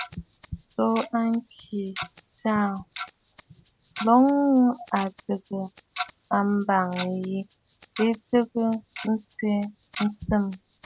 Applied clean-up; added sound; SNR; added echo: none; Rattle (instrument) + Tick-tock; 15 dB; none.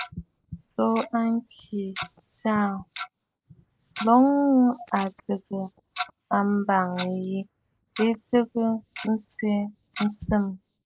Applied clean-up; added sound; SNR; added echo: neural mask model Resemble Enhance denoiser.